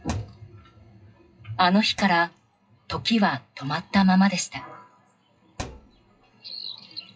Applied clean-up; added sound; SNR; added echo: classical method WPE with log-MMSE.